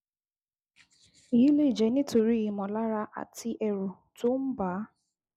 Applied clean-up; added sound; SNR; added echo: none; none; none; none.